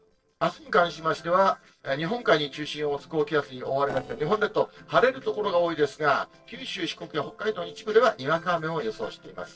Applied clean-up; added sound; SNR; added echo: neural separator model SepFormer DNS4.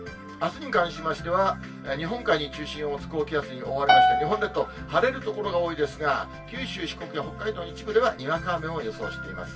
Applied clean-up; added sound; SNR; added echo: none; Piano; -5 dB; reverberation time 0.2 s.